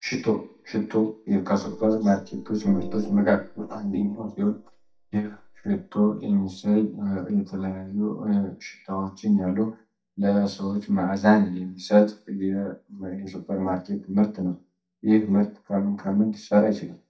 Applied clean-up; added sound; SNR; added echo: neural mask model DeepFilterNet 3.